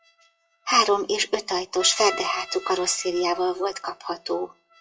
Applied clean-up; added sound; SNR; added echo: classical method WPE with log-MMSE.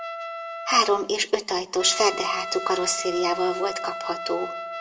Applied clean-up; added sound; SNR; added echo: none; Trumpet; 8 dB; reverberation time 0.9 s.